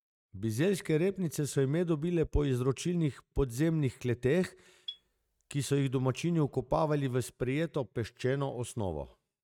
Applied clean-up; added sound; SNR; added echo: neural mask model RNNoise.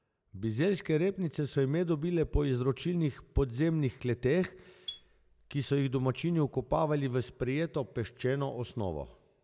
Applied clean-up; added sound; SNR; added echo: none; Marimba, xylophone; 20 dB; none.